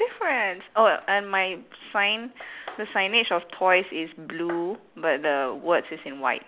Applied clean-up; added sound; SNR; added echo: none; none; none; none.